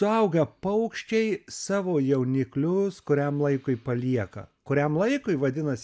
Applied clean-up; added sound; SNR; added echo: none; none; none; none.